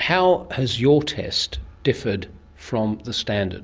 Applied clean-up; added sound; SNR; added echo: none; none; none; none.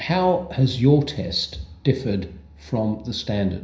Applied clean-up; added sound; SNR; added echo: none; none; none; reverberation time 0.5 s.